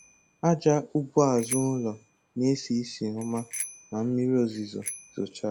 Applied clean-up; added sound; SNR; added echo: none; Bicycle bell; 15 dB; none.